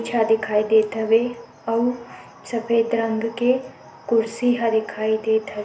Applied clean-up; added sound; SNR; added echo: none; none; none; none.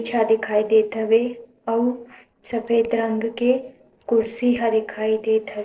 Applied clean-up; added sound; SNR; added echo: neural separator model SepFormer DNS4.